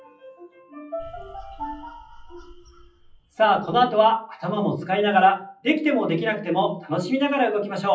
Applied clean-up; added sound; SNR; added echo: classical method WPE with log-MMSE.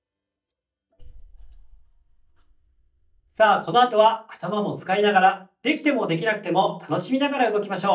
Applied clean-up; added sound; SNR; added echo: neural mask model DeepFilterNet 3.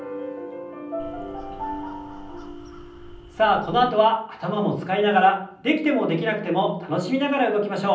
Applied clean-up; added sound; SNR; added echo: none; Crow; 19 dB; reverberation time 0.6 s.